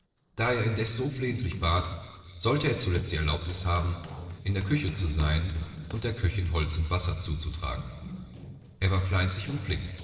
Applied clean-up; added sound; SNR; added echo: neural separator model SepFormer DNS4.